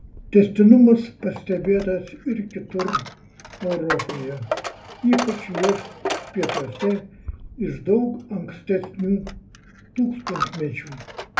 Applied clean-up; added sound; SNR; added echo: none; Coin (dropping); 10 dB; reverberation time 0.3 s.